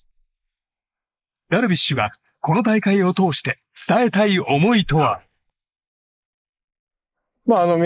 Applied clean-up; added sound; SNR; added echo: neural mask model Resemble Enhance denoiser.